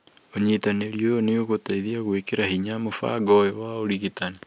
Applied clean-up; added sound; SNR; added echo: none; none; none; none.